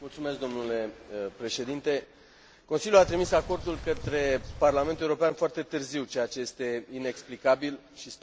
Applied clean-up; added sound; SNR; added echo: none; Bird; 10 dB; none.